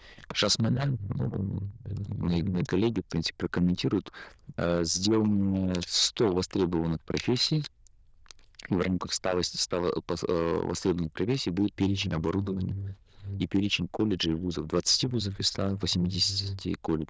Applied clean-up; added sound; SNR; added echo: neural diffusion model UNIVERSE++.